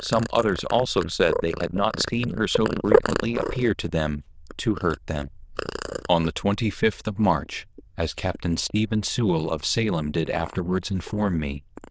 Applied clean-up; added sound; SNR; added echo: neural diffusion model UNIVERSE++.